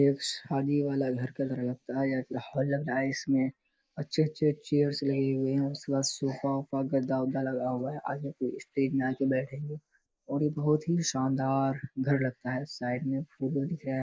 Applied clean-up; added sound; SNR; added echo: neural mask model Resemble Enhance denoiser.